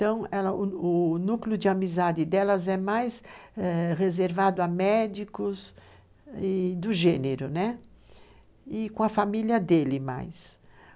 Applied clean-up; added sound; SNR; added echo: none; none; none; none.